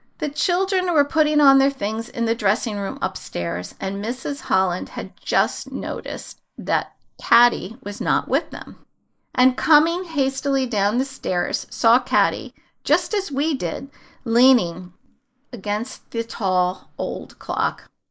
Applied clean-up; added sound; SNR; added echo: neural mask model Resemble Enhance denoiser.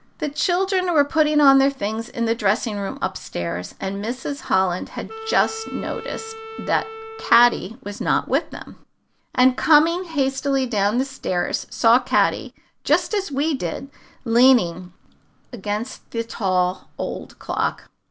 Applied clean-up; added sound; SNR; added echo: none; Wind instrument, woodwind instrument; 14 dB; none.